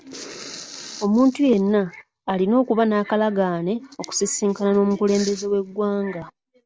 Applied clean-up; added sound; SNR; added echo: none; none; none; none.